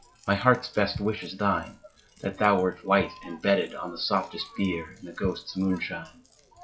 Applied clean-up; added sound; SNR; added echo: classical method log-MMSE.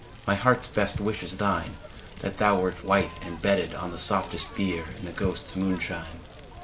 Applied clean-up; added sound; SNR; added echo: none; Crackle; 18 dB; none.